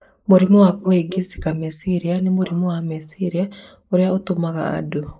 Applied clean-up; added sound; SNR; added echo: neural mask model Resemble Enhance denoiser.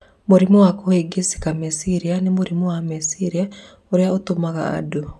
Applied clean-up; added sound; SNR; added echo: none; none; none; none.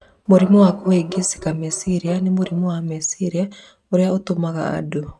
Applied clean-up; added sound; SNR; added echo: neural mask model RNNoise.